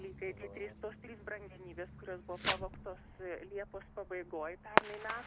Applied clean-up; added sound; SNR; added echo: none; Fireworks; -4 dB; none.